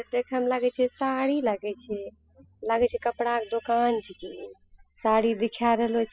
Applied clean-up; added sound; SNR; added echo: classical method spectral subtraction.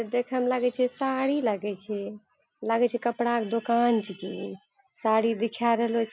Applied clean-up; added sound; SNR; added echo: none; none; none; none.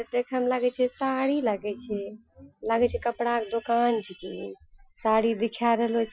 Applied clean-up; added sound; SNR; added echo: classical method Wiener filter.